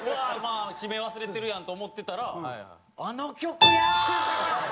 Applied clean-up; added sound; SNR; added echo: none; Keyboard (musical); -2 dB; none.